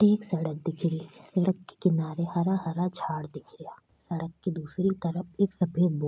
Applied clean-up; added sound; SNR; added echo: neural mask model Resemble Enhance denoiser.